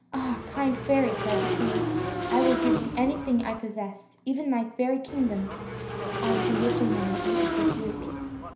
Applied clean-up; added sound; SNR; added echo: none; Motorcycle / Engine; 0 dB; reverberation time 0.5 s.